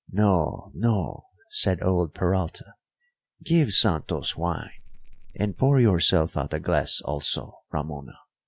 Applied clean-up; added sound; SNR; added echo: none; Bell; 17 dB; none.